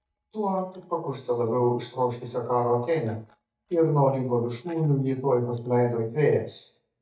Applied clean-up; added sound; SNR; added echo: neural mask model DeepFilterNet 3.